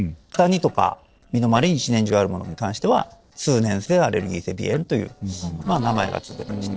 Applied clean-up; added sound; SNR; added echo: neural separator model SepFormer DNS4.